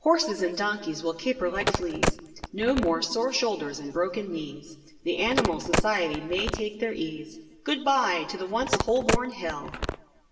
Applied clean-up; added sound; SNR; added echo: none; Telephone; 1 dB; reverberation time 1.3 s.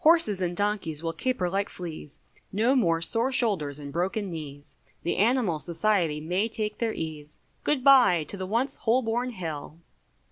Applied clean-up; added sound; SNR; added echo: none; none; none; none.